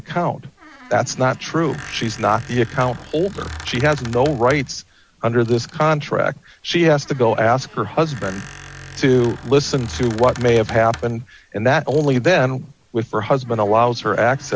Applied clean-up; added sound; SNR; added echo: none; Squeak; 19 dB; none.